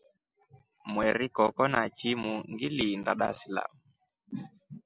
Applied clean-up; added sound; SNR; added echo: none; none; none; none.